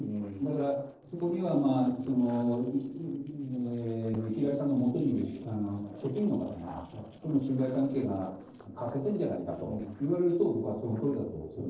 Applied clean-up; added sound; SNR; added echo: neural separator model SepFormer DNS4.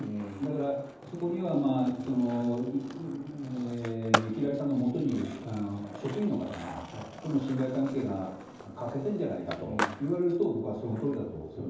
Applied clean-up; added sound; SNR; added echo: none; Skateboard; 8 dB; reverberation time 0.9 s.